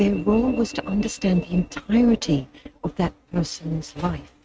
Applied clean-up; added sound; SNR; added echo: neural mask model RNNoise.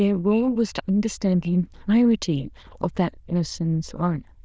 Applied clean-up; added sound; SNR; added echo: neural diffusion model UNIVERSE++.